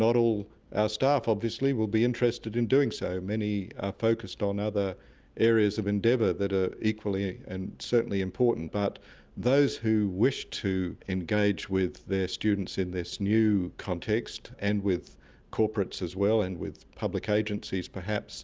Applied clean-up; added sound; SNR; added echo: none; none; none; none.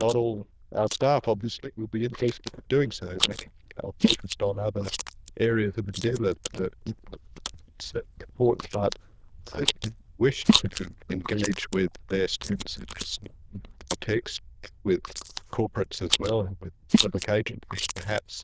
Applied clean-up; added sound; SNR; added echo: neural diffusion model UNIVERSE++.